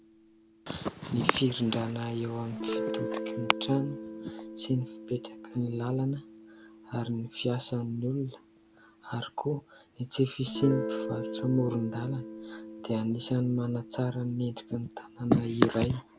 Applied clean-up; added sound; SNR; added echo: none; Guitar; 10 dB; none.